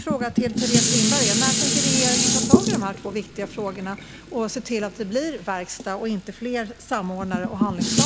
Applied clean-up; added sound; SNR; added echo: none; Dishes, pots, and pans; -4 dB; none.